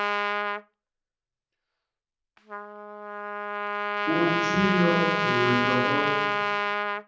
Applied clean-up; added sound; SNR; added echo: none; Trumpet; -2 dB; reverberation time 1.3 s.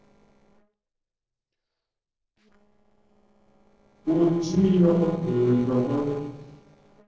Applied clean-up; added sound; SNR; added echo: neural separator model SepFormer DNS4.